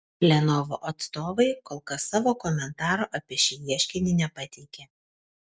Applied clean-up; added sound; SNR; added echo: none; none; none; none.